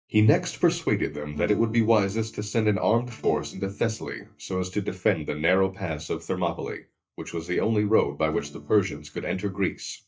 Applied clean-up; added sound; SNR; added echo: neural mask model DeepFilterNet 3.